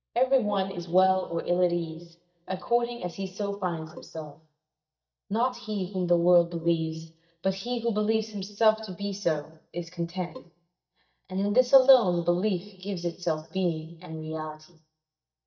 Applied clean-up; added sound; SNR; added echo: neural mask model DeepFilterNet 3.